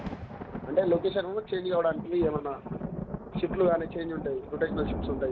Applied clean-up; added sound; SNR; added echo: none; Thunder; 7 dB; none.